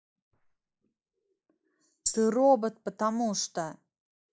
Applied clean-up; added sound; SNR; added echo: neural mask model Resemble Enhance denoiser.